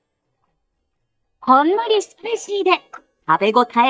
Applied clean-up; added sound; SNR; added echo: neural mask model DeepFilterNet 3.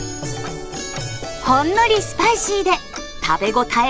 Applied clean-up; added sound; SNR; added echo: none; Tick-tock + Mechanical fan; 14 dB; none.